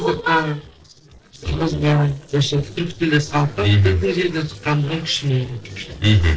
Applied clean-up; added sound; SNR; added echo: neural separator model SepFormer DNS4.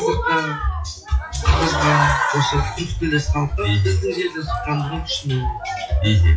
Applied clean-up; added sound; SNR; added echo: classical method WPE with log-MMSE.